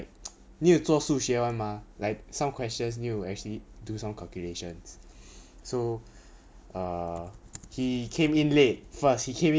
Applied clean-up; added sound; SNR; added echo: none; none; none; none.